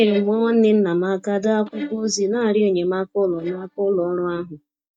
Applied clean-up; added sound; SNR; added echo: neural mask model DeepFilterNet 3.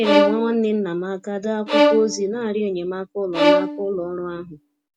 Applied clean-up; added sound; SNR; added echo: none; Bowed string instrument; -1 dB; none.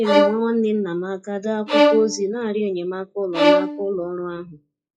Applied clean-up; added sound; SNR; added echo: classical method log-MMSE.